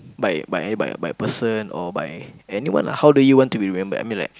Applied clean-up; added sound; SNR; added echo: none; none; none; none.